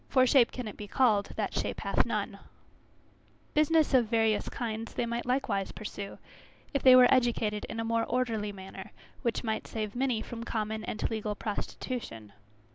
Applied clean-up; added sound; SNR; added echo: none; none; none; none.